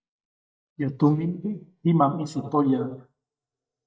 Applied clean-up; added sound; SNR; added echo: neural mask model DeepFilterNet 3.